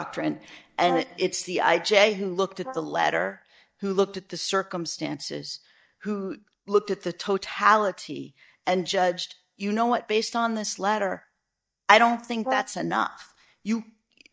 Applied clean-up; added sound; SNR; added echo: neural mask model DeepFilterNet 3.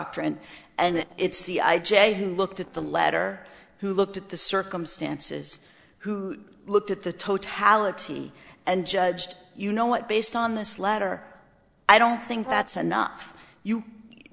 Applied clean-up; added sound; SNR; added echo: neural separator model SepFormer DNS4.